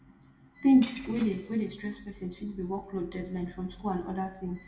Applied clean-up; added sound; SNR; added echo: none; Shatter / Crushing; 19 dB; reverberation time 0.6 s.